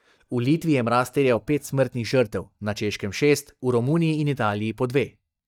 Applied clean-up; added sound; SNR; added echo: neural mask model DeepFilterNet 3.